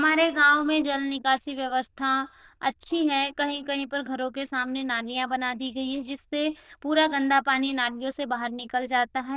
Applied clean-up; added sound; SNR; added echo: neural diffusion model UNIVERSE++.